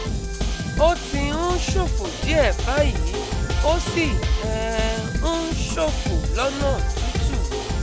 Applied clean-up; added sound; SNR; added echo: none; Drum kit; -3 dB; none.